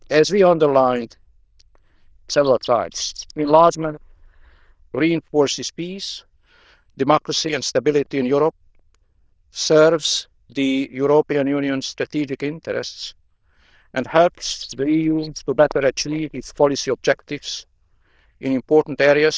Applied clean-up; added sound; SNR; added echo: neural diffusion model UNIVERSE++.